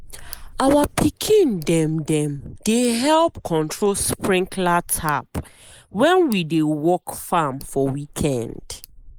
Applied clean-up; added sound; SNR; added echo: neural mask model Resemble Enhance denoiser.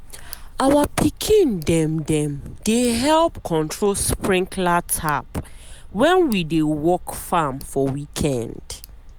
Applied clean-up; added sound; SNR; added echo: none; Tick; 17 dB; none.